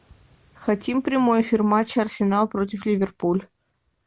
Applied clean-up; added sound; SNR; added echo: none; none; none; none.